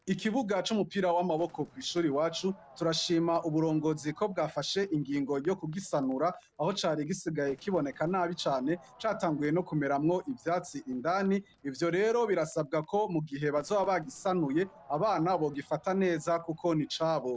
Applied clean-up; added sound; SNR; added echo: neural separator model SepFormer DNS4.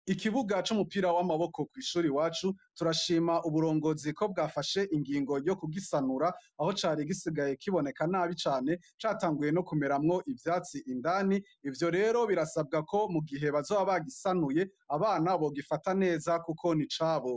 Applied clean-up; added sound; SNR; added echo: none; none; none; none.